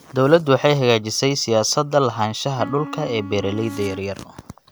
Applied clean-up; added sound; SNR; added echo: none; Wind instrument, woodwind instrument; 15 dB; none.